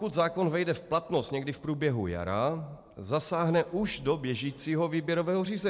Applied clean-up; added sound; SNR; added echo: none; none; none; none.